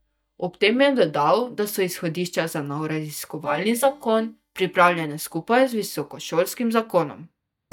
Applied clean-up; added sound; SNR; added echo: neural mask model DeepFilterNet 3.